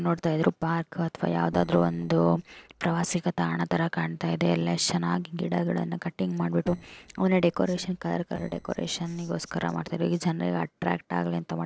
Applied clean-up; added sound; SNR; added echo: neural separator model SepFormer DNS4.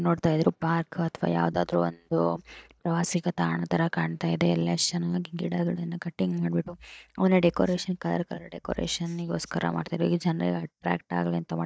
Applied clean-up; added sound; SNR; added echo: neural mask model DeepFilterNet 3.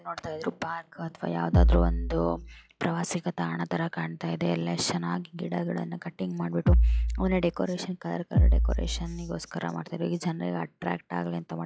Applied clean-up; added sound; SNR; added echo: classical method log-MMSE.